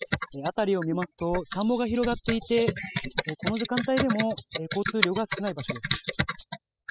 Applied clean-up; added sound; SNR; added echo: classical method spectral subtraction.